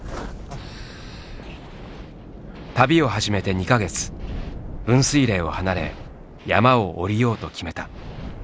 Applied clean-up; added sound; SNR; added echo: none; none; none; none.